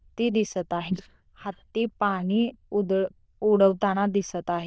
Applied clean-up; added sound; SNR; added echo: neural diffusion model UNIVERSE++.